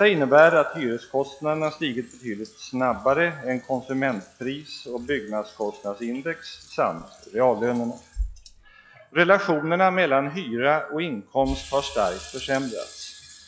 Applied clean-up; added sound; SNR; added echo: classical method log-MMSE.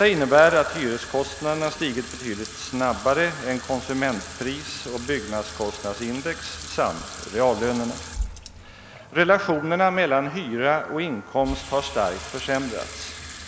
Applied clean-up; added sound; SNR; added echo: none; Sink (filling or washing) / Water tap, faucet; 14 dB; none.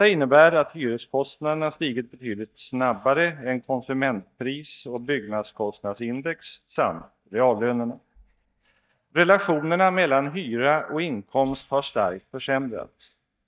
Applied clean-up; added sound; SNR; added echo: neural mask model DeepFilterNet 3.